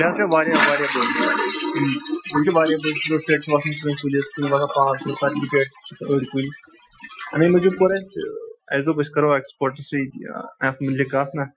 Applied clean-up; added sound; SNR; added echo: classical method Wiener filter.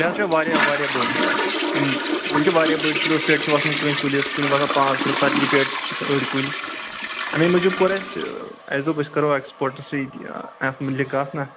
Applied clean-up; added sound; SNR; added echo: none; Toilet flush; 2 dB; none.